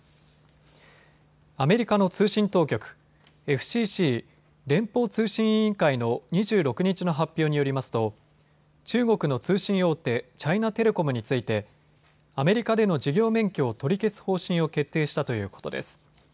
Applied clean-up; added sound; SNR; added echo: none; none; none; none.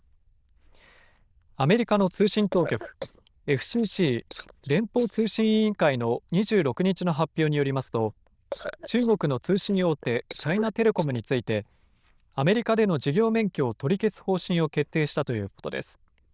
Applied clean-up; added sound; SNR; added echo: neural diffusion model UNIVERSE++.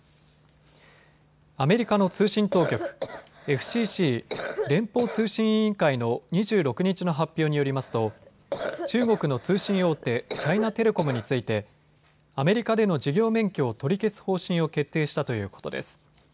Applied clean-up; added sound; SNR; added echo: none; Cough; 10 dB; none.